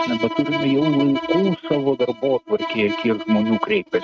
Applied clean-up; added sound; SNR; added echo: neural mask model RNNoise.